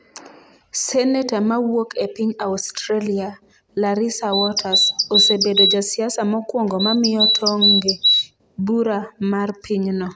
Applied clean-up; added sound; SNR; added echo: none; Bird vocalization, bird call, bird song; -3 dB; none.